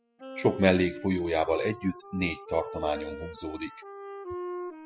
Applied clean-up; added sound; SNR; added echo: classical method spectral subtraction.